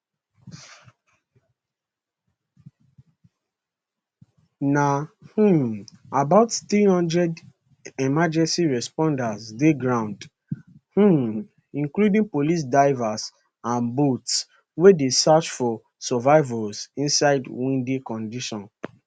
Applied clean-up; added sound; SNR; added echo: none; none; none; none.